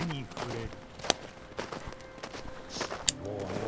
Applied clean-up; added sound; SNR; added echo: none; Walk, footsteps + Camera; -4 dB; none.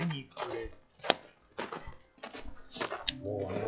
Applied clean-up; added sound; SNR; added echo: classical method log-MMSE.